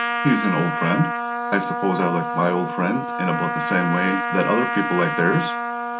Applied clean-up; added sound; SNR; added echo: none; Trumpet; 2 dB; none.